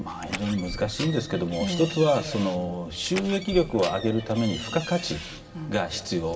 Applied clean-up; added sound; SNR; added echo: none; Door; 12 dB; reverberation time 2.6 s.